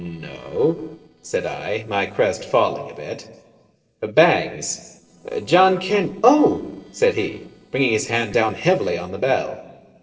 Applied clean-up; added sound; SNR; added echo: neural separator model SepFormer DNS4.